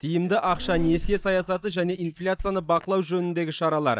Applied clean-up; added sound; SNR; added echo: neural mask model DeepFilterNet 3.